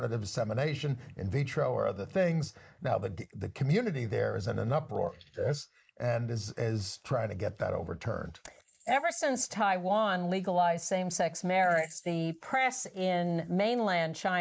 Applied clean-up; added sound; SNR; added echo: neural mask model Resemble Enhance denoiser.